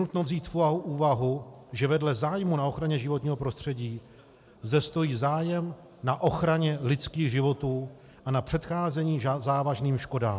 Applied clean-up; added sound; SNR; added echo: none; none; none; none.